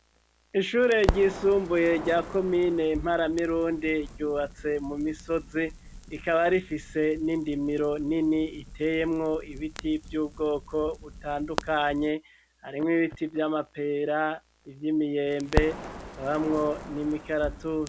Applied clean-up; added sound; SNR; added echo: none; Crackle; 11 dB; none.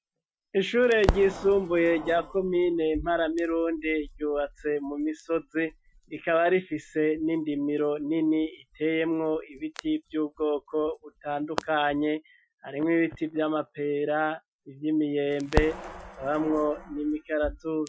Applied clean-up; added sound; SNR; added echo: classical method Wiener filter.